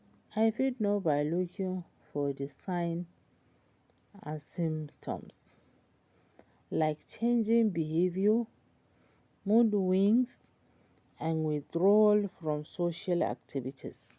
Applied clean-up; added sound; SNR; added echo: none; none; none; none.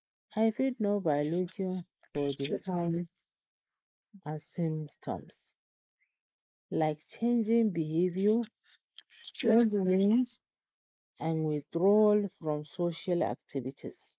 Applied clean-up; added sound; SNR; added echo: neural mask model Resemble Enhance denoiser.